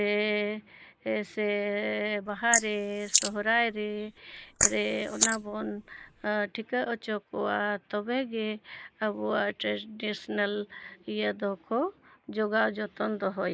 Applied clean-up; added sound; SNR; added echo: neural mask model Resemble Enhance denoiser.